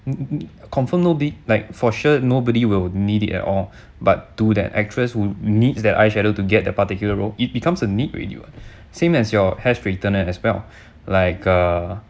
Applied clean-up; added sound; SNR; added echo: none; none; none; none.